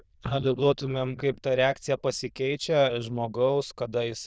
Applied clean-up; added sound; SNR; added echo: neural diffusion model UNIVERSE++.